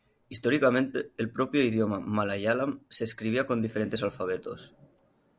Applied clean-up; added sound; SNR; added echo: none; none; none; none.